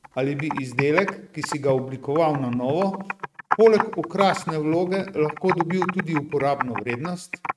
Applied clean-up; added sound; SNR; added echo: neural mask model RNNoise.